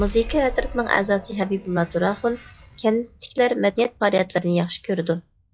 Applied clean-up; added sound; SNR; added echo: classical method log-MMSE.